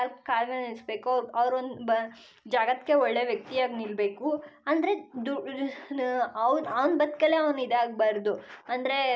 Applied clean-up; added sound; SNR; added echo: none; none; none; none.